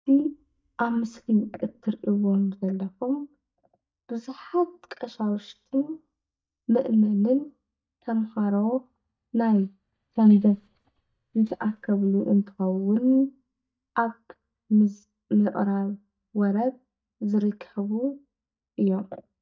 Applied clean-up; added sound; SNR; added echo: neural mask model DeepFilterNet 3.